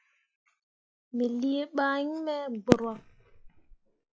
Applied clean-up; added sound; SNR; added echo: classical method log-MMSE.